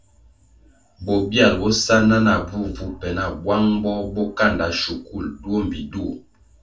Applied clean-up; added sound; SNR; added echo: none; none; none; reverberation time 0.2 s.